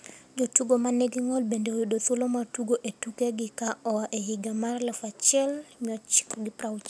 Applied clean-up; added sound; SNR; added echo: none; none; none; none.